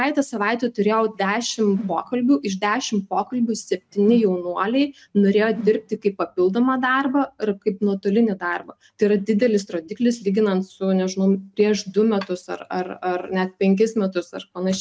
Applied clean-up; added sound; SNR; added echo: neural mask model RNNoise.